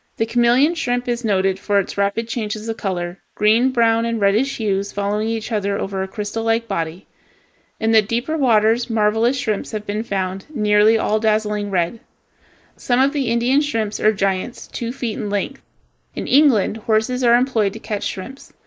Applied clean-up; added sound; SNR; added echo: neural mask model Resemble Enhance denoiser.